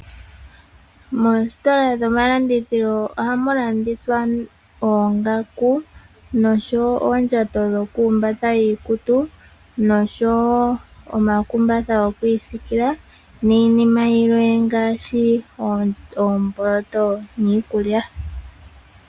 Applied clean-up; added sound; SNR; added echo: none; none; none; none.